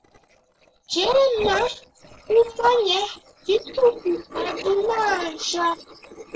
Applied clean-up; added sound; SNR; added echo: neural separator model SepFormer DNS4.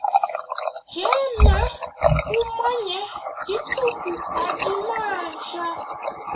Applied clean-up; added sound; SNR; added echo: none; Water tap, faucet; -4 dB; reverberation time 0.2 s.